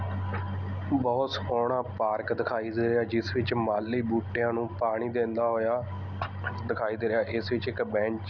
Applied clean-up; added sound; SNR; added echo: none; none; none; none.